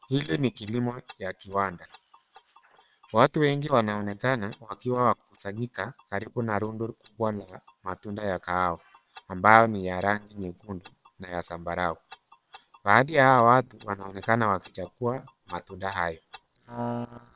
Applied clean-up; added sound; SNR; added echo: neural separator model SepFormer WHAM!.